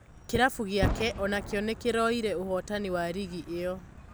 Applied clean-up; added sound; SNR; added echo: none; Boom; 8 dB; none.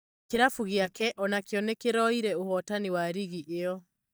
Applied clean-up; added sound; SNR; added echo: neural mask model DeepFilterNet 3.